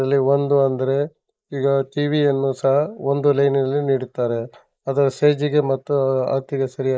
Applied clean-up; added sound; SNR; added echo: neural mask model Resemble Enhance denoiser.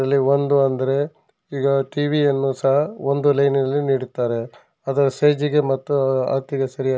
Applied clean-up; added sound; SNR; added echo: none; none; none; none.